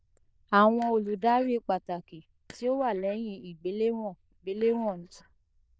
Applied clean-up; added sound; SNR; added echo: neural diffusion model UNIVERSE++.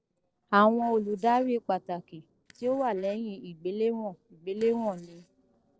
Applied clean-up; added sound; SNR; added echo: neural separator model SepFormer DNS4.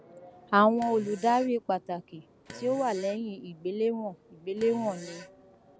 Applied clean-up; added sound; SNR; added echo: none; Fart; 20 dB; none.